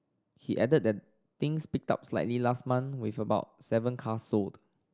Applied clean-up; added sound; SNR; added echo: none; none; none; none.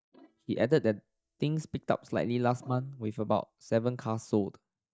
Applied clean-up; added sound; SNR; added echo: neural mask model DeepFilterNet 3.